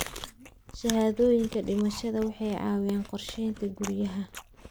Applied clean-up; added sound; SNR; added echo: none; Chewing, mastication; 14 dB; none.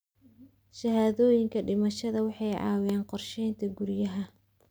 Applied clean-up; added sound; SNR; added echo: none; none; none; none.